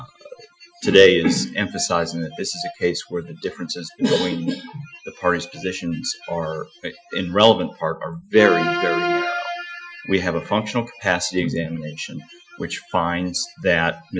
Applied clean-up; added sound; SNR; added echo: classical method Wiener filter.